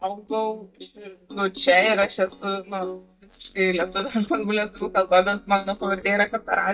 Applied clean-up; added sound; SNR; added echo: neural mask model DeepFilterNet 3.